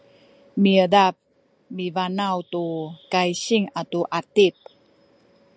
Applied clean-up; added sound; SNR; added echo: none; none; none; none.